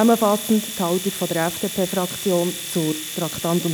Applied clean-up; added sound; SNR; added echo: none; Domestic sounds, home sounds; 9 dB; none.